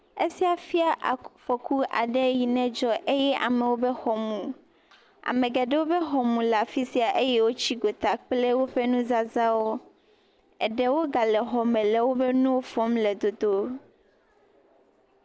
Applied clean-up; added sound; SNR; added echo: none; none; none; none.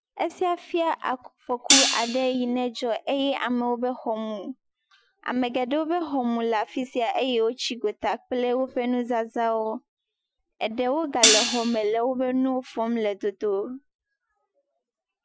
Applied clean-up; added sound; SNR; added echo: classical method Wiener filter.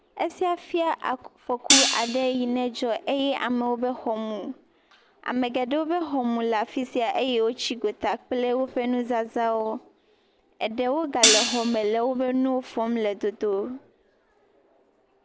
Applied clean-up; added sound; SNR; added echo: none; Hi-hat; -1 dB; none.